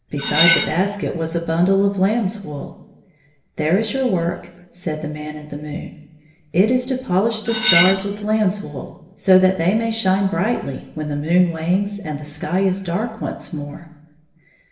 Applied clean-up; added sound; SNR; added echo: none; Cutlery, silverware; 0 dB; reverberation time 1.1 s.